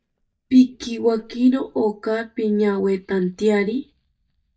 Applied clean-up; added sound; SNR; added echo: neural mask model DeepFilterNet 3.